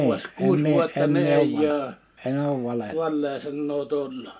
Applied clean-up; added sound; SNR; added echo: none; none; none; none.